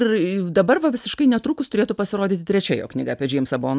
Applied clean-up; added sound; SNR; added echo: none; none; none; none.